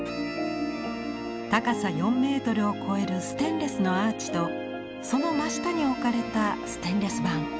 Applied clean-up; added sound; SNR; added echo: none; Bowed string instrument; 18 dB; none.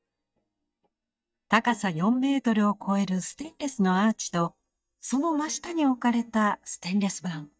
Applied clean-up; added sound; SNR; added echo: neural mask model DeepFilterNet 3.